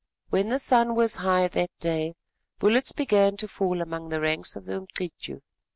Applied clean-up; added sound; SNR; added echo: none; none; none; none.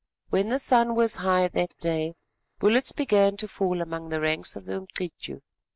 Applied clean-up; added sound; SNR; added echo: neural mask model Resemble Enhance denoiser.